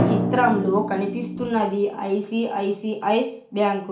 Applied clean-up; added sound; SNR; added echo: none; Drum; 5 dB; reverberation time 0.4 s.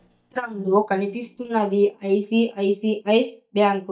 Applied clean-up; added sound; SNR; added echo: neural mask model DeepFilterNet 3.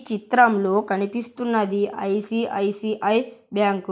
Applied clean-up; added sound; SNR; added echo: none; none; none; none.